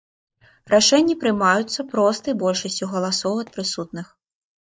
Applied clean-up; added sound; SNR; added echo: neural mask model DeepFilterNet 3.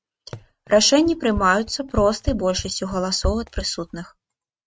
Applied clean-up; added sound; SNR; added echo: neural mask model RNNoise.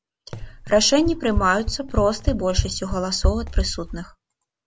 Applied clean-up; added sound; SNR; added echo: none; Run; 2 dB; none.